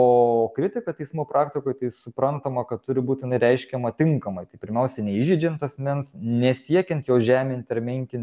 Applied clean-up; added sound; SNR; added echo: none; none; none; none.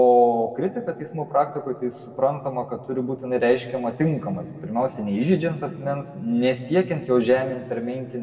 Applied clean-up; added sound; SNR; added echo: none; none; none; reverberation time 1.8 s.